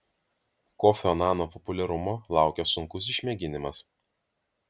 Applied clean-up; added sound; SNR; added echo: none; none; none; none.